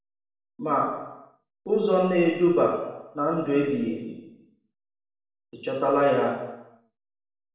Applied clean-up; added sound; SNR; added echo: none; none; none; reverberation time 0.9 s.